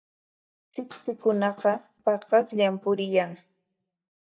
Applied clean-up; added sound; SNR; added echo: neural mask model DeepFilterNet 3.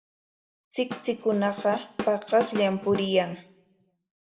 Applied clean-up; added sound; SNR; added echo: none; Drum / Drum kit; 9 dB; reverberation time 0.5 s.